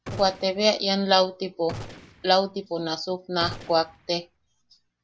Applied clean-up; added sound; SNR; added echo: none; Gunshot, gunfire; 16 dB; none.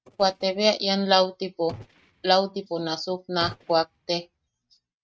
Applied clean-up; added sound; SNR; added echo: neural mask model RNNoise.